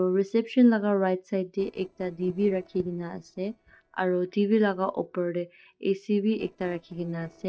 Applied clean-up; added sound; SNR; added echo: neural separator model SepFormer DNS4.